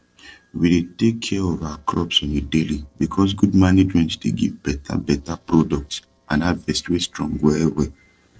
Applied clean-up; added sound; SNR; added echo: neural separator model SepFormer DNS4.